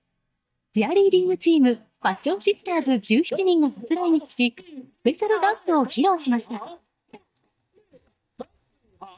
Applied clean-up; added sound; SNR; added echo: neural mask model DeepFilterNet 3.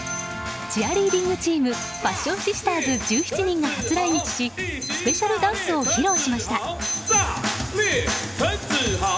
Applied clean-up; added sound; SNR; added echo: none; Alarm; 8 dB; none.